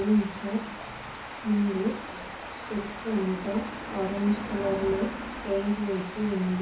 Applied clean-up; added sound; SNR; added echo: none; Water; 9 dB; reverberation time 0.7 s.